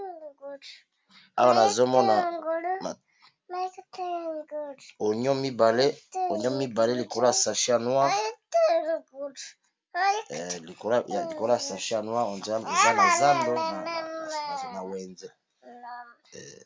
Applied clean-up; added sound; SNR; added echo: none; none; none; none.